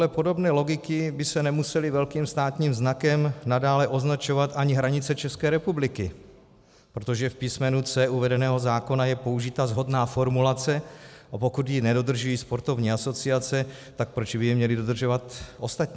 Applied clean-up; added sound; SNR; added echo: none; none; none; none.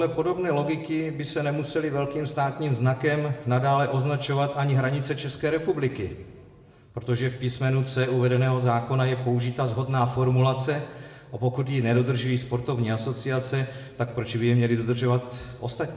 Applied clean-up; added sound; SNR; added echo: none; none; none; reverberation time 1.4 s.